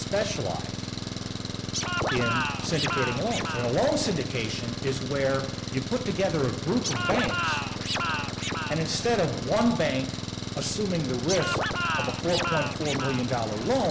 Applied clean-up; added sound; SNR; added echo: none; Engine + Scratching (performance technique); 2 dB; none.